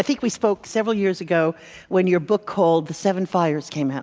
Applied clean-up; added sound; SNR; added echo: none; none; none; none.